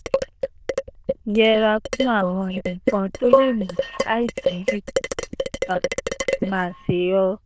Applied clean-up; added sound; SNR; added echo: neural diffusion model UNIVERSE++.